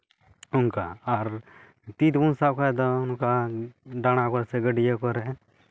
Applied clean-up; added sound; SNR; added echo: none; none; none; none.